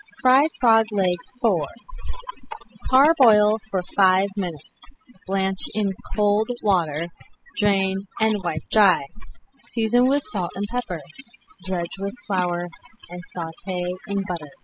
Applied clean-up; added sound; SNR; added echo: classical method spectral subtraction.